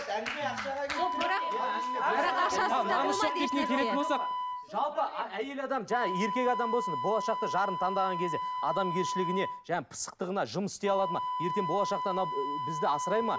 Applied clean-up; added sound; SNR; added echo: none; Wind instrument, woodwind instrument; 3 dB; none.